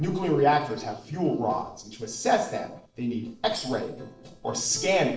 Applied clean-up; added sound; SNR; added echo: neural separator model SepFormer DNS4.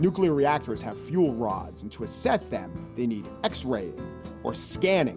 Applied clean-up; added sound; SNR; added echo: none; none; none; none.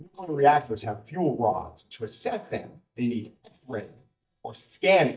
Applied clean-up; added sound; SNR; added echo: neural mask model DeepFilterNet 3.